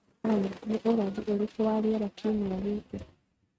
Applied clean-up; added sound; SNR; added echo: neural mask model RNNoise.